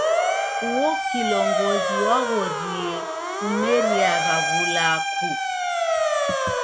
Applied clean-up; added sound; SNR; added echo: none; Motor vehicle (road) / Siren; -4 dB; none.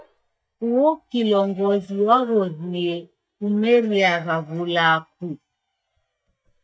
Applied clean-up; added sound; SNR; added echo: neural mask model DeepFilterNet 3.